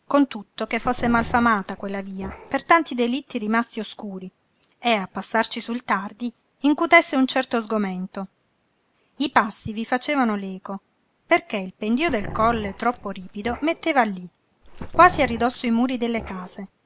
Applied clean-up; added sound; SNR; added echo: none; Growling; 12 dB; none.